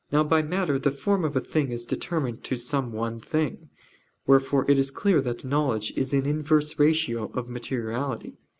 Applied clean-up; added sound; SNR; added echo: none; none; none; none.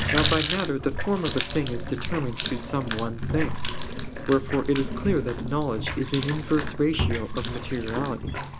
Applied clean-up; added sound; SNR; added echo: none; Water tap, faucet; 2 dB; none.